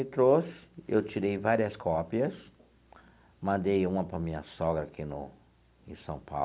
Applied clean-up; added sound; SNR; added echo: none; none; none; none.